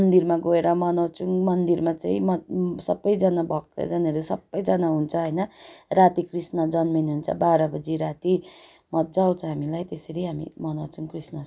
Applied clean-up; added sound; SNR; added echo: none; none; none; none.